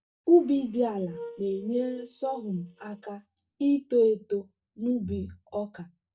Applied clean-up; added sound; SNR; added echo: neural mask model DeepFilterNet 3.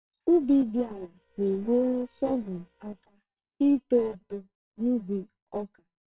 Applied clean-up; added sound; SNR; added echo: neural separator model SepFormer WHAMR!.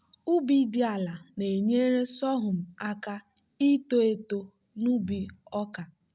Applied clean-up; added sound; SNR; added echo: none; none; none; none.